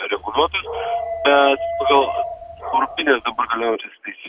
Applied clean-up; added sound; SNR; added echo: none; Dog; 6 dB; none.